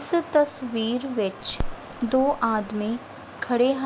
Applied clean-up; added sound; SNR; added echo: none; Crackle; 11 dB; none.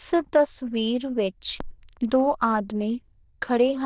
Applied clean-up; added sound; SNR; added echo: neural diffusion model UNIVERSE++.